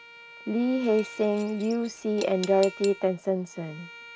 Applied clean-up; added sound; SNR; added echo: none; Bowed string instrument + Cutlery, silverware / Dishes, pots, and pans; 17 dB; none.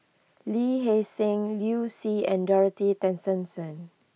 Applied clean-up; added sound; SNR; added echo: none; none; none; none.